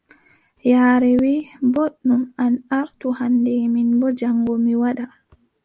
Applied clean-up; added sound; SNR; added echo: none; none; none; none.